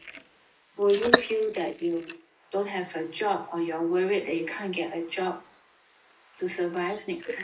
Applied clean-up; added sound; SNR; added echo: neural mask model Resemble Enhance denoiser.